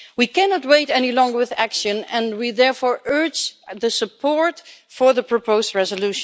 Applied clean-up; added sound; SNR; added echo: none; none; none; none.